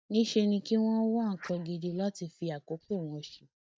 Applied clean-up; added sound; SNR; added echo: neural mask model DeepFilterNet 3.